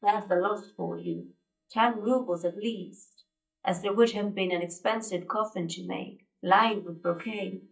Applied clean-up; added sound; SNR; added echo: neural mask model DeepFilterNet 3.